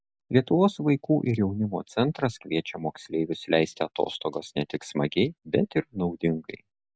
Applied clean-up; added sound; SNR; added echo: none; none; none; none.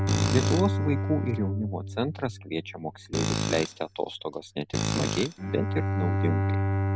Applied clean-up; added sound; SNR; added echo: none; Tools + Bowed string instrument; -2 dB; none.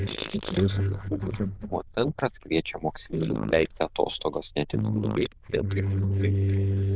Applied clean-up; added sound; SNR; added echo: neural diffusion model UNIVERSE++.